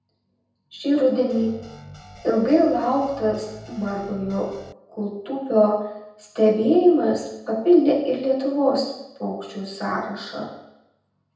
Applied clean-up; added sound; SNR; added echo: none; Guitar; 20 dB; reverberation time 0.9 s.